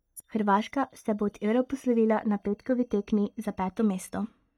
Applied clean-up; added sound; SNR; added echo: neural mask model DeepFilterNet 3.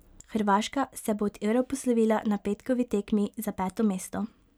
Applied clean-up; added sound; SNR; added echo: none; none; none; none.